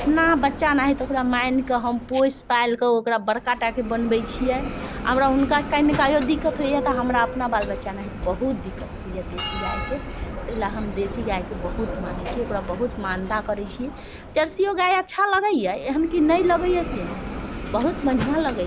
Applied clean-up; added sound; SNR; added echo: none; Bell; 9 dB; none.